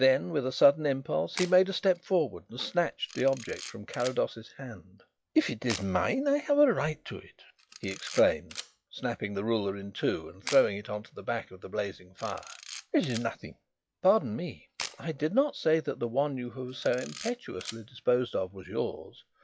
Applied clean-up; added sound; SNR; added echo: classical method log-MMSE.